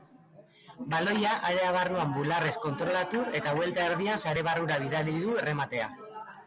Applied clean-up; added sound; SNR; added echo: none; Clock; 18 dB; none.